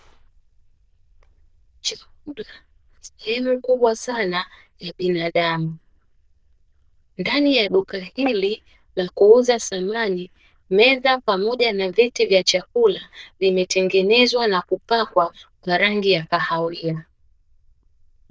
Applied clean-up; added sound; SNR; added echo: neural diffusion model UNIVERSE++.